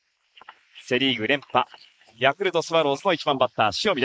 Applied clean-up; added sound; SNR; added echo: neural mask model Resemble Enhance denoiser.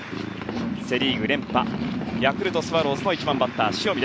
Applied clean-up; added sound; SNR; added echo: none; Purr; 9 dB; none.